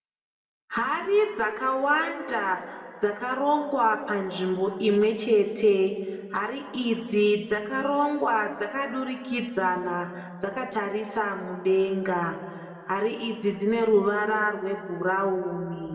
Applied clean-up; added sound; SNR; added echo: none; none; none; reverberation time 1.8 s.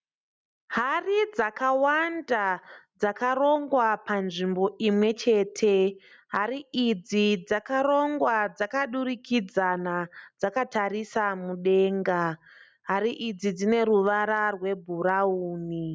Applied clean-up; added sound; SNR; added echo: none; none; none; none.